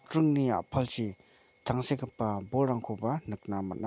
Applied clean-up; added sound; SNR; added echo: none; none; none; none.